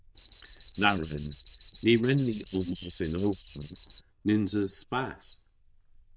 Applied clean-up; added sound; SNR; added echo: neural diffusion model UNIVERSE++.